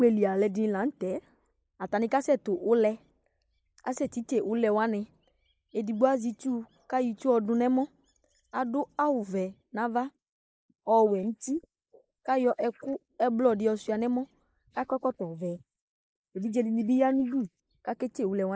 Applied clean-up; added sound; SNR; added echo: neural mask model Resemble Enhance denoiser.